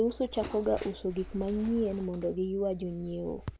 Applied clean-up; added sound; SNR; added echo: none; Bird; 15 dB; none.